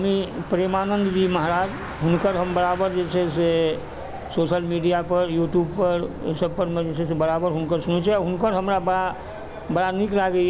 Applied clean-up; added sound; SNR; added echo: none; Bicycle; 15 dB; none.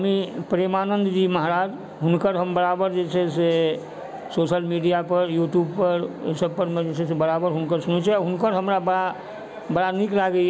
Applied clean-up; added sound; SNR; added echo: none; none; none; none.